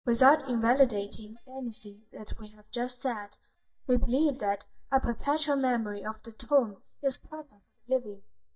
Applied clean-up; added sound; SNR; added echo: neural mask model DeepFilterNet 3.